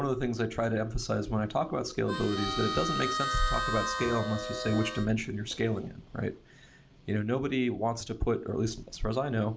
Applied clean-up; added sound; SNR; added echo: none; Harmonica; 3 dB; none.